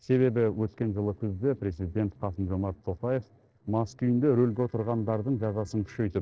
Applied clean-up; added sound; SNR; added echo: neural separator model SepFormer DNS4.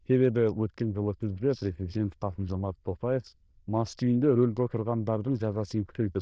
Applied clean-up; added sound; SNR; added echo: neural diffusion model UNIVERSE++.